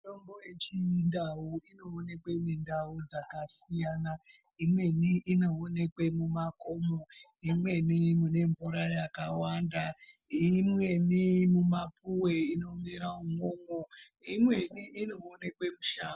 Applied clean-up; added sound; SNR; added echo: none; none; none; none.